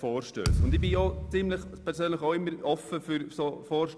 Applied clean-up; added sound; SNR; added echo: none; Thump, thud; 1 dB; none.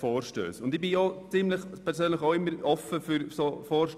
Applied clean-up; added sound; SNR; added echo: none; none; none; none.